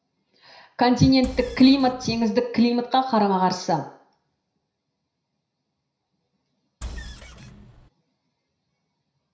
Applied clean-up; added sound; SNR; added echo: none; Engine; 14 dB; reverberation time 0.5 s.